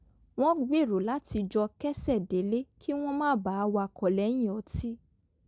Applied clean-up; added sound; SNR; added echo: none; none; none; none.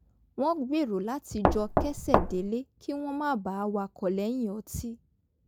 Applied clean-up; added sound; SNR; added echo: none; Knock; -5 dB; none.